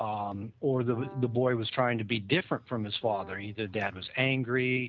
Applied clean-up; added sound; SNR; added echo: none; Brass instrument; 19 dB; none.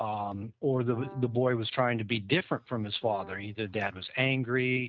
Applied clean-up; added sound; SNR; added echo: neural mask model RNNoise.